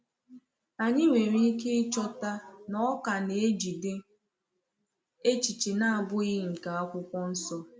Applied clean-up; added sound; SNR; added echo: none; none; none; none.